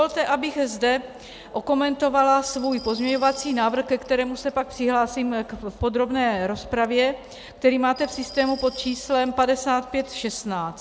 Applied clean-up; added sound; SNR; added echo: none; Glass; 19 dB; none.